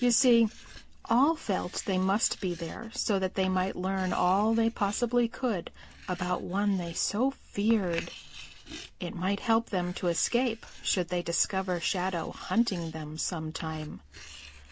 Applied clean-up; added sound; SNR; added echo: none; Writing; 19 dB; none.